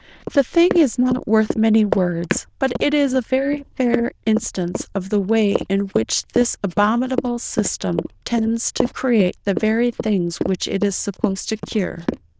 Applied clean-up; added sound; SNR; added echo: neural diffusion model UNIVERSE++.